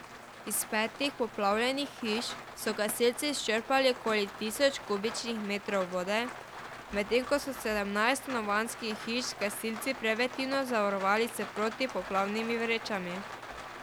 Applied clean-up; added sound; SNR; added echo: none; Rain; 12 dB; none.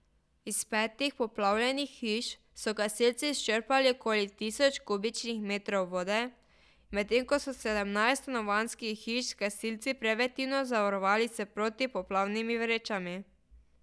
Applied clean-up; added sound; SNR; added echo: none; none; none; none.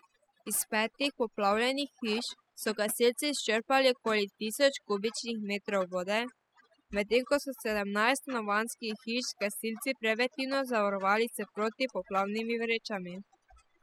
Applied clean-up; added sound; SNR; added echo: classical method spectral subtraction.